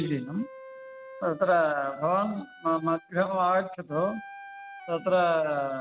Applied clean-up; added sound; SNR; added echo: none; Wind instrument, woodwind instrument; 18 dB; none.